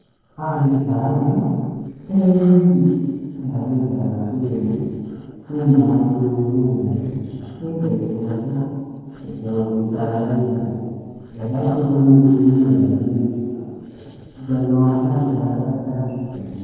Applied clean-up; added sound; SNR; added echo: neural separator model SepFormer DNS4.